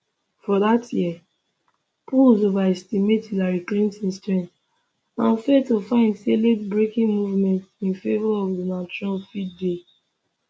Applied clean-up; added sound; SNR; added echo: none; none; none; none.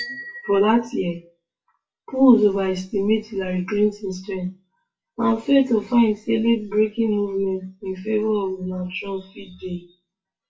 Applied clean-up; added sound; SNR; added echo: classical method WPE with log-MMSE.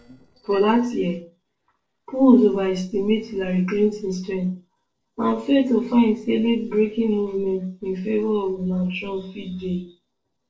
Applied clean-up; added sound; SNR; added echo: neural separator model SepFormer DNS4.